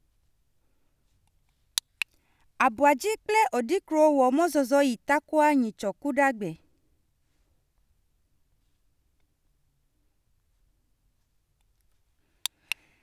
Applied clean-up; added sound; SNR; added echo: none; none; none; none.